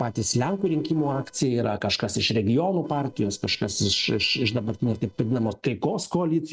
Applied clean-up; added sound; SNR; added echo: neural separator model SepFormer DNS4.